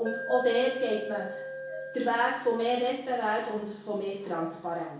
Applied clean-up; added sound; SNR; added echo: none; Alarm; 10 dB; reverberation time 0.5 s.